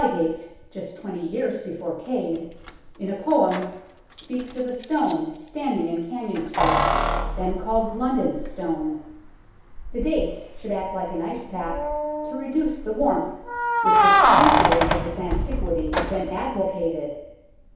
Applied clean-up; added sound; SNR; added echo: none; Keys jangling; -1 dB; reverberation time 2.2 s.